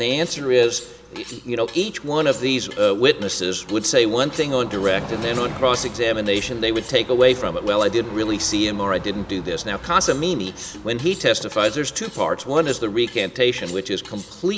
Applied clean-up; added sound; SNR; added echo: none; Cutlery, silverware + Train; 16 dB; none.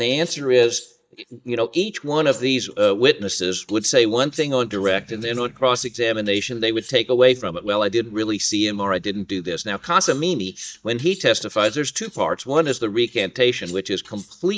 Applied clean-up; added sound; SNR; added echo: neural mask model DeepFilterNet 3.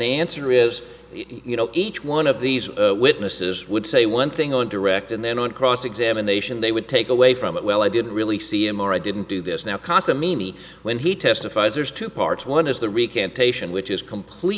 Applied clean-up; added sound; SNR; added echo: none; none; none; none.